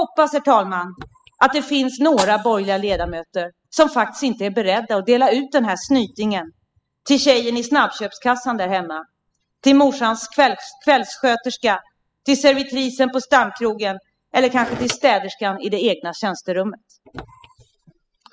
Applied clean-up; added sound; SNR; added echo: classical method spectral subtraction.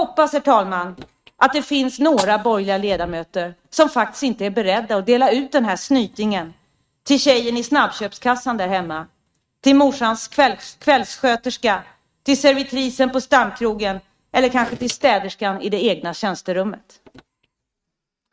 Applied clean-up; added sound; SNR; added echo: neural mask model RNNoise.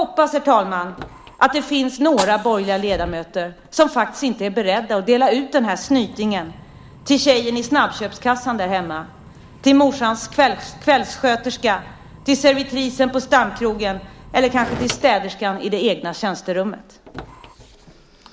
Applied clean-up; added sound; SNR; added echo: none; Fire; 18 dB; none.